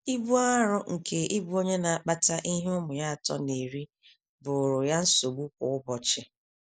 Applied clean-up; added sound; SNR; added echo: none; none; none; none.